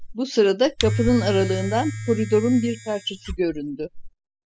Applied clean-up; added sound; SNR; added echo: classical method spectral subtraction.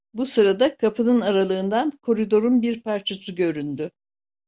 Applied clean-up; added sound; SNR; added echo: none; none; none; none.